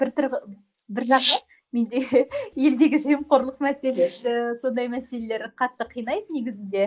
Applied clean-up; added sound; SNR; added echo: neural mask model Resemble Enhance denoiser.